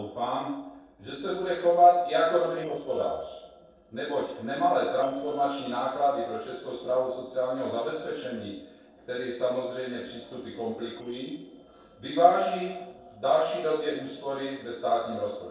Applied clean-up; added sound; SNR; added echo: neural separator model SepFormer DNS4.